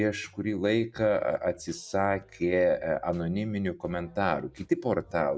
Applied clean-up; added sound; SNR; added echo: none; none; none; none.